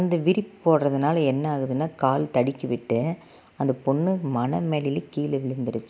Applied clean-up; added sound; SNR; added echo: none; none; none; none.